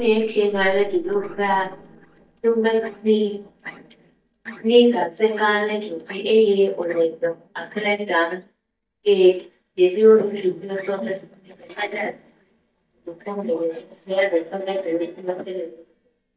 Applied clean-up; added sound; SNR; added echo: neural mask model DeepFilterNet 3.